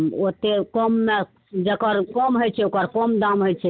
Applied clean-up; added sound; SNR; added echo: none; none; none; none.